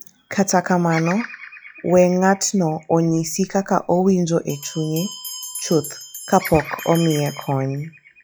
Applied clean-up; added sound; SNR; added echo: classical method log-MMSE.